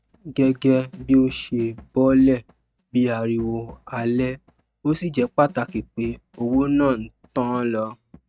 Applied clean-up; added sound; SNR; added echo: neural mask model RNNoise.